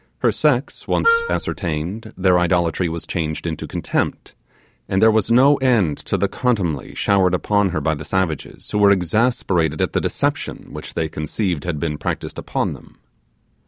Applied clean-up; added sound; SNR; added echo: none; Wind instrument, woodwind instrument; 3 dB; none.